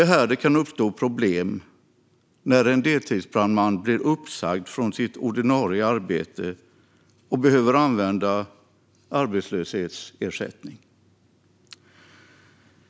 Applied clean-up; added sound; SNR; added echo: none; none; none; none.